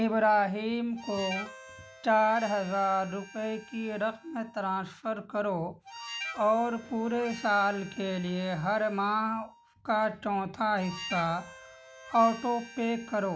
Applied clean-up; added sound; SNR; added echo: none; Harmonica; 16 dB; none.